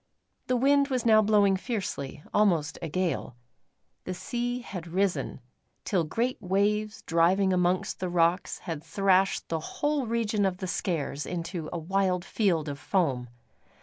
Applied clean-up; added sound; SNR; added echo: none; none; none; none.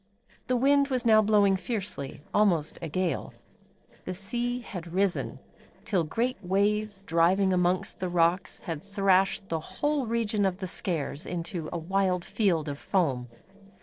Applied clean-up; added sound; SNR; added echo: neural separator model SepFormer DNS4.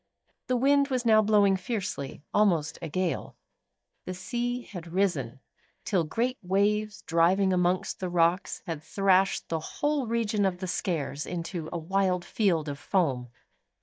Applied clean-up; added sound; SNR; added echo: neural mask model DeepFilterNet 3.